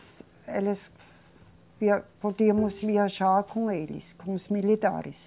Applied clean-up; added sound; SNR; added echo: none; Bowed string instrument; 15 dB; none.